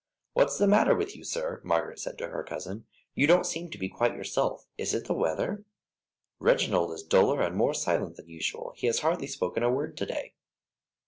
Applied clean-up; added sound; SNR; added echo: none; none; none; none.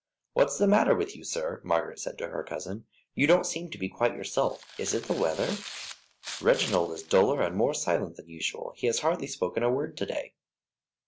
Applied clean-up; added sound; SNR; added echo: none; Tearing; 15 dB; none.